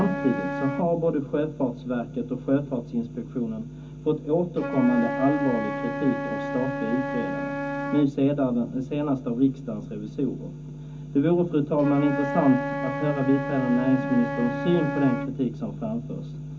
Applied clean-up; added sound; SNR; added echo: none; Wind instrument, woodwind instrument; 7 dB; reverberation time 0.3 s.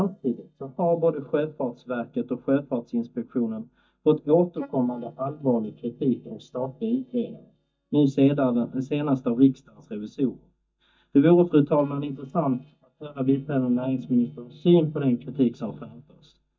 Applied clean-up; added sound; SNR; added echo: neural mask model DeepFilterNet 3.